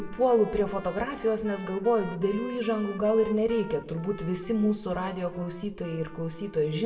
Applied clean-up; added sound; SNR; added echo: none; Trumpet; 19 dB; reverberation time 0.8 s.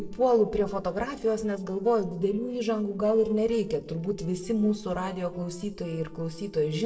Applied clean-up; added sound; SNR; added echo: neural separator model SepFormer DNS4.